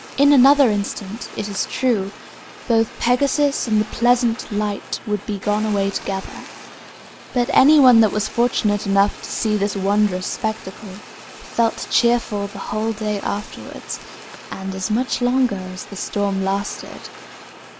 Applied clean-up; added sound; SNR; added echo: none; Fire; 17 dB; none.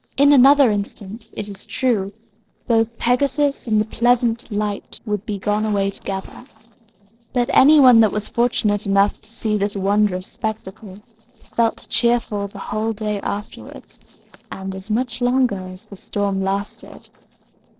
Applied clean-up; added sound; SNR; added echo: neural separator model SepFormer DNS4.